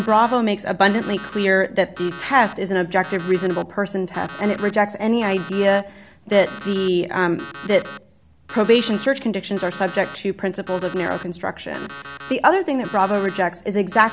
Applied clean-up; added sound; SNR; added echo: none; Alarm; 17 dB; none.